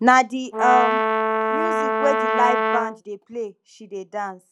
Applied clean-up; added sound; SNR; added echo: none; Brass instrument; -1 dB; none.